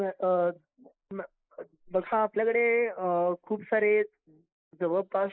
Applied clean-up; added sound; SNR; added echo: neural mask model Resemble Enhance denoiser.